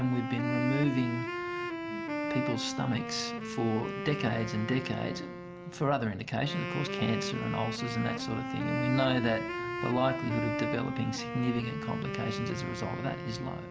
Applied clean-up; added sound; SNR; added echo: none; Wind instrument, woodwind instrument; 4 dB; none.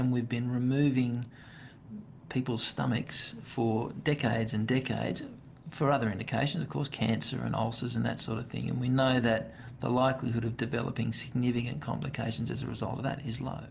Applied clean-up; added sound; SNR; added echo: none; none; none; none.